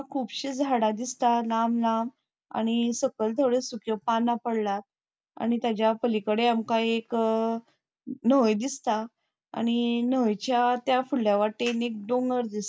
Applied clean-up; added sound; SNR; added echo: none; none; none; none.